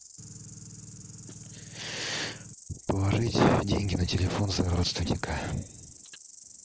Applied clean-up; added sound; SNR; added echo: none; Engine / Truck / Car + Insect; 16 dB; none.